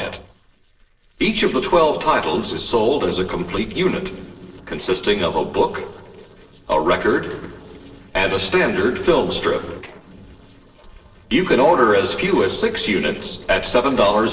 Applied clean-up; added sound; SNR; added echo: neural separator model SepFormer DNS4.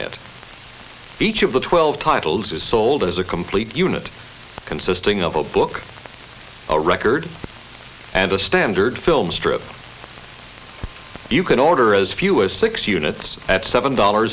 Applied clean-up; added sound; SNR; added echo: none; none; none; none.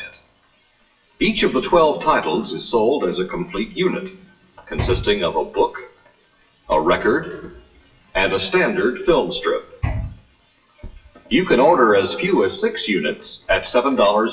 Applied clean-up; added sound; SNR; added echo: classical method WPE with log-MMSE.